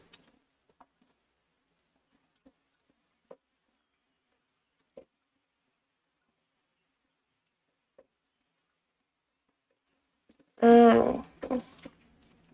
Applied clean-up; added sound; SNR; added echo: neural mask model RNNoise.